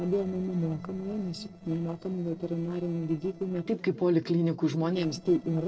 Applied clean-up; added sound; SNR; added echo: neural separator model SepFormer DNS4.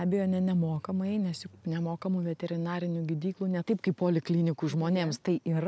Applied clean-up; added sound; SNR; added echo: none; none; none; none.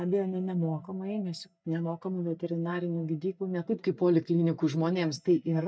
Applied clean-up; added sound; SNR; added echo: neural mask model DeepFilterNet 3.